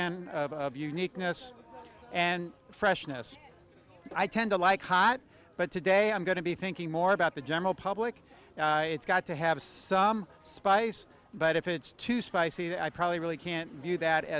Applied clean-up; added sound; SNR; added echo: none; none; none; none.